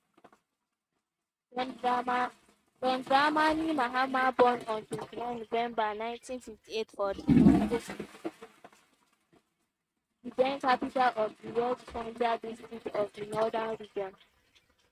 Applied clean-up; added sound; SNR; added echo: neural mask model RNNoise.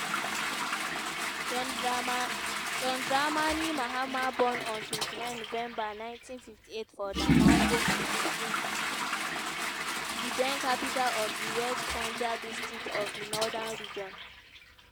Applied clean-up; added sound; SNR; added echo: none; Toilet flush / Water; -3 dB; none.